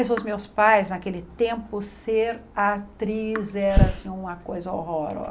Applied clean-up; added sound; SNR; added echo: none; Raindrop / Drip; 18 dB; none.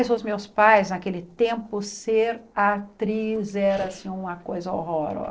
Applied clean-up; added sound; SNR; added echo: neural separator model SepFormer DNS4.